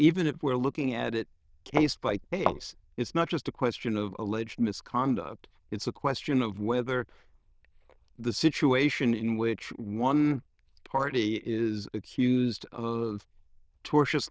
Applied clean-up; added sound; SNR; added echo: neural diffusion model UNIVERSE++.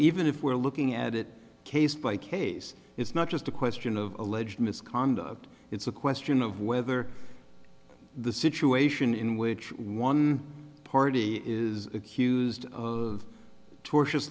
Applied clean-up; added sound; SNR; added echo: none; none; none; none.